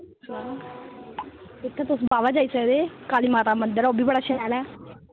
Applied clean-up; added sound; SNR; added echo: none; none; none; none.